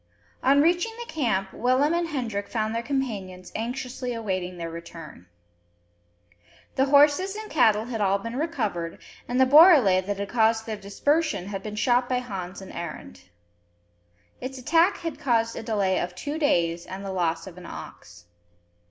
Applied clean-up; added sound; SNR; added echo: none; none; none; none.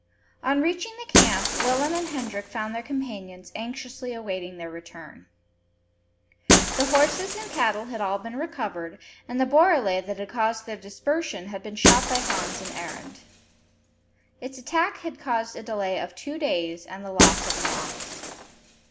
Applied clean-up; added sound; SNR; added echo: none; Shatter; 1 dB; none.